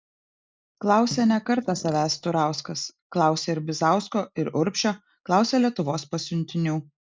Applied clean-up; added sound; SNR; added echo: neural mask model Resemble Enhance denoiser.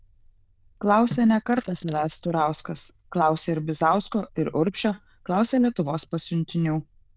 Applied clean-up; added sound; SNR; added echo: neural diffusion model UNIVERSE++.